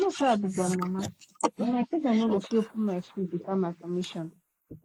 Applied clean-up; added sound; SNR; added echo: neural mask model Resemble Enhance denoiser.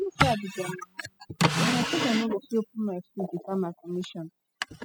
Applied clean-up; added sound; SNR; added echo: classical method spectral subtraction.